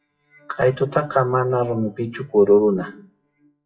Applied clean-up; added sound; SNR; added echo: classical method WPE with log-MMSE.